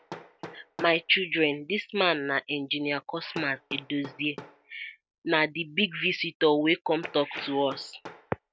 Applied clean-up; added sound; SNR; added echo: none; Hammer; 20 dB; none.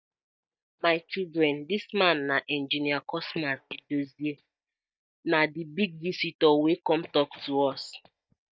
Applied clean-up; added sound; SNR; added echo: neural mask model DeepFilterNet 3.